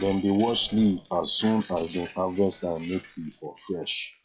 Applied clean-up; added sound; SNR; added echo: classical method WPE with log-MMSE.